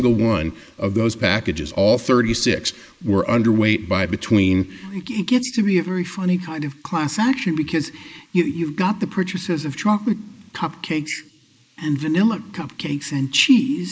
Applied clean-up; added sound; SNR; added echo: neural mask model Resemble Enhance denoiser.